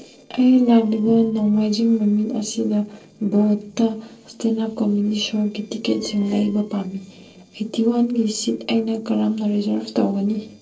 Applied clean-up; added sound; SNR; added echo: neural separator model SepFormer DNS4.